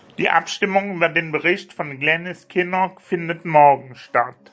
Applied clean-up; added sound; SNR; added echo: none; none; none; none.